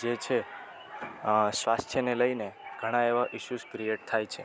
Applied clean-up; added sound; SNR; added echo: none; none; none; none.